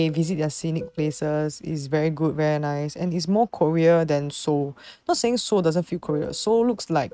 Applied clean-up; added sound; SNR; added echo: neural mask model RNNoise.